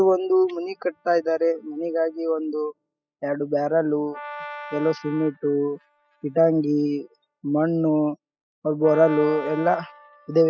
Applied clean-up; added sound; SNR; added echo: classical method spectral subtraction.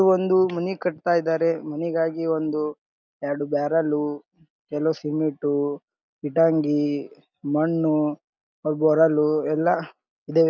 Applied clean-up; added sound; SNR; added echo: none; none; none; none.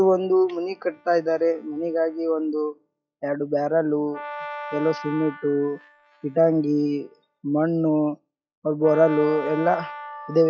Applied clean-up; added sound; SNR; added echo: classical method log-MMSE.